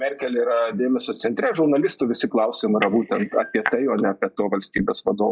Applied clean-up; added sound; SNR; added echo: classical method log-MMSE.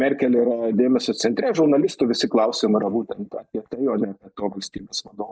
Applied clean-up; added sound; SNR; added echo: neural mask model DeepFilterNet 3.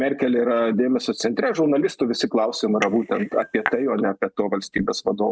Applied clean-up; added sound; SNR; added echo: neural mask model RNNoise.